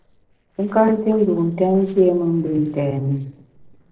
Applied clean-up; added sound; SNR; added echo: neural separator model SepFormer DNS4.